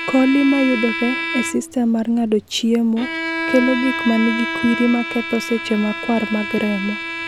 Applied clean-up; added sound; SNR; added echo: none; Bowed string instrument; 7 dB; none.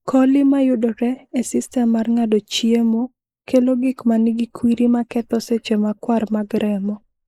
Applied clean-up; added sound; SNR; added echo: neural mask model Resemble Enhance denoiser.